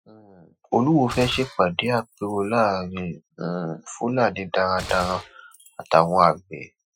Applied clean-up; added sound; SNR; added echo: classical method Wiener filter.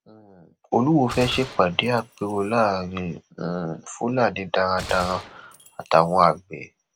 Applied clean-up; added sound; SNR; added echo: none; Gunshot, gunfire; 17 dB; none.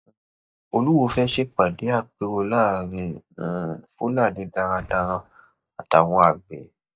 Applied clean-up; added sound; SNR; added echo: neural mask model DeepFilterNet 3.